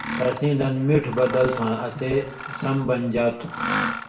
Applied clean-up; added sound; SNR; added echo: none; Mechanisms; 8 dB; reverberation time 0.6 s.